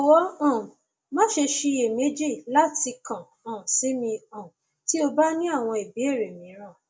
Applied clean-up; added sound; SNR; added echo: none; none; none; none.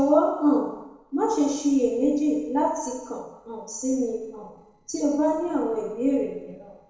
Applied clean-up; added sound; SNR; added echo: neural separator model SepFormer DNS4.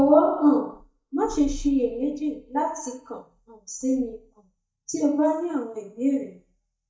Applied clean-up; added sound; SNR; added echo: neural mask model DeepFilterNet 3.